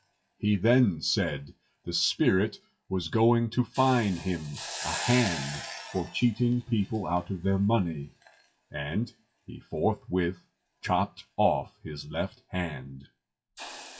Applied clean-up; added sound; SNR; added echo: classical method WPE with log-MMSE.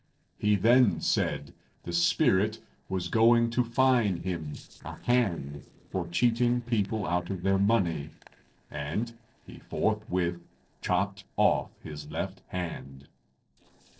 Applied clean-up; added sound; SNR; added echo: neural separator model SepFormer DNS4.